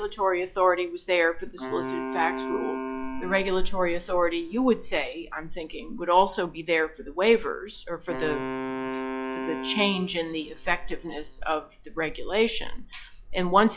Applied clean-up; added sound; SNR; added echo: classical method log-MMSE.